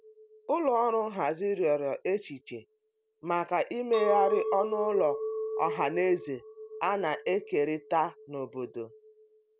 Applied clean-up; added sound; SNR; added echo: none; Chink, clink; 8 dB; none.